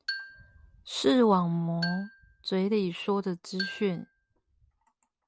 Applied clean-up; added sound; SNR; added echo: none; Marimba, xylophone; 13 dB; none.